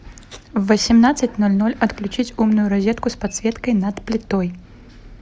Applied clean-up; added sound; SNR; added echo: none; none; none; none.